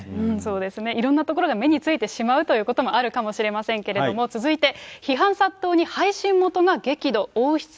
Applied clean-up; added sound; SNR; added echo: none; none; none; none.